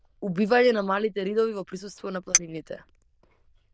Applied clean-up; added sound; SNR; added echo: neural diffusion model UNIVERSE++.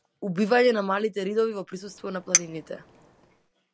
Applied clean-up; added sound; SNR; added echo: none; Chink, clink; 4 dB; none.